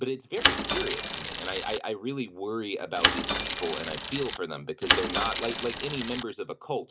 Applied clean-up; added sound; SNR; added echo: none; Mechanisms / Bicycle; -4 dB; none.